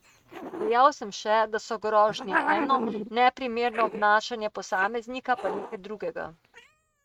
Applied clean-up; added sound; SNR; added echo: neural mask model RNNoise.